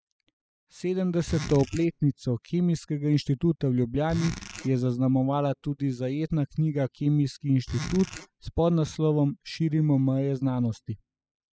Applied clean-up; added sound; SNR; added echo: classical method spectral subtraction.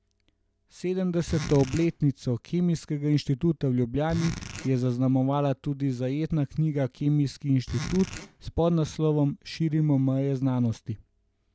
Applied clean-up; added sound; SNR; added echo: none; Zipper (clothing); 11 dB; none.